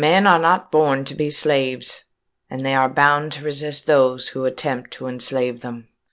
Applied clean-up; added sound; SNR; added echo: none; none; none; none.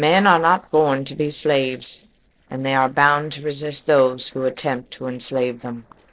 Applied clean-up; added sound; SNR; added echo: neural separator model SepFormer DNS4.